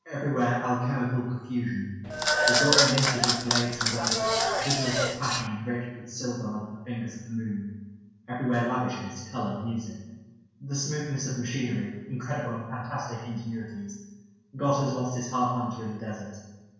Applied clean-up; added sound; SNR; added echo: none; Applause / Clapping; -5 dB; reverberation time 1.0 s.